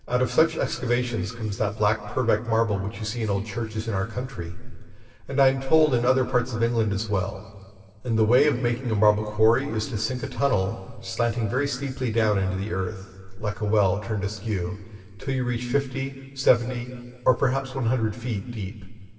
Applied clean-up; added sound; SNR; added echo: none; none; none; reverberation time 2.2 s.